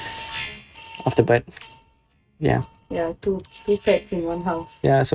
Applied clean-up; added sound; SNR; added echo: neural mask model RNNoise.